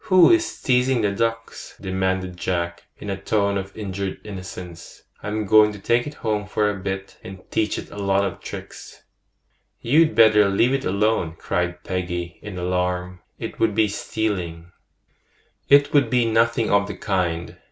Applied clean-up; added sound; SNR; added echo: none; none; none; none.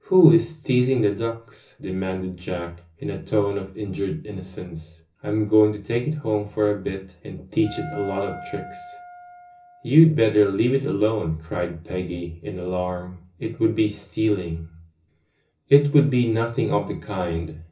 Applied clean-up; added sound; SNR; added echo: none; Wind instrument, woodwind instrument; 16 dB; reverberation time 0.4 s.